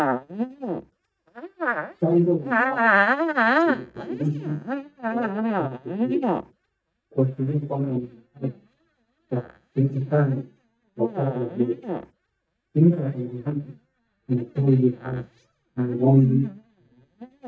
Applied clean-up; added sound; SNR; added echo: neural mask model DeepFilterNet 3.